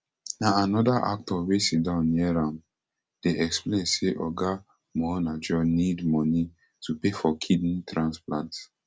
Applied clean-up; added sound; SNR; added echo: none; none; none; none.